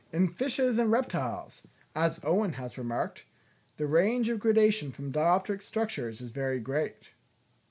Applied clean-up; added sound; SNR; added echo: none; none; none; none.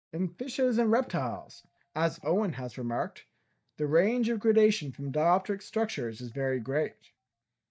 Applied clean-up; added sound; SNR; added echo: neural mask model DeepFilterNet 3.